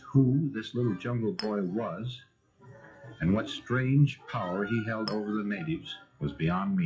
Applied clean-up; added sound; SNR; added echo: classical method WPE with log-MMSE.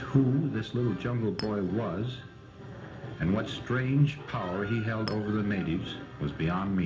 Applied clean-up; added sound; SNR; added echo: none; Chink, clink; 15 dB; reverberation time 0.4 s.